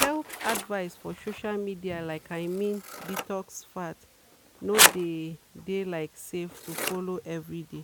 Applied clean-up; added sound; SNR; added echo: none; Scissors; -2 dB; none.